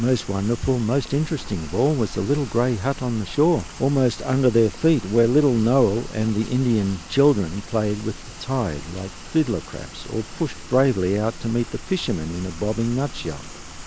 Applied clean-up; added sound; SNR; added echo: none; Rain; 14 dB; none.